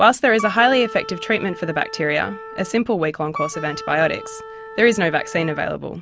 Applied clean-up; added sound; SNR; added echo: none; Wind instrument, woodwind instrument; 13 dB; none.